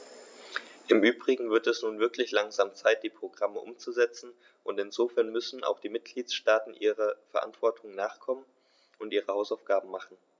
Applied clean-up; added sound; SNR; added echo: none; none; none; none.